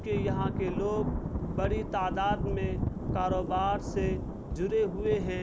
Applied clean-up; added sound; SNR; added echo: none; Thunder / Rain; 1 dB; none.